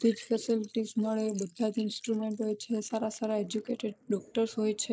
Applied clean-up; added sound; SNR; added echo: neural mask model Resemble Enhance denoiser.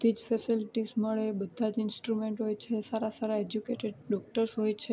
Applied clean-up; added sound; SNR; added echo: none; none; none; none.